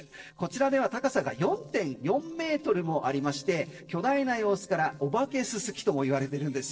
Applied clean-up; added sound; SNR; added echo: neural separator model SepFormer DNS4.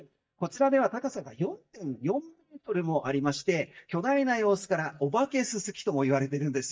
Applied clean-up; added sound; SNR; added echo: neural mask model DeepFilterNet 3.